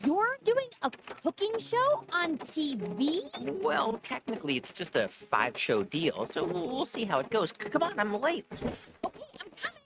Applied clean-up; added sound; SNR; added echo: neural mask model RNNoise.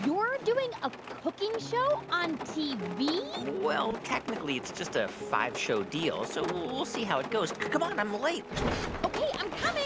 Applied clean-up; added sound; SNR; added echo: none; Rain; 11 dB; none.